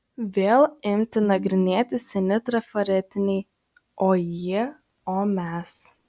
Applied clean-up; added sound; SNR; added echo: none; none; none; none.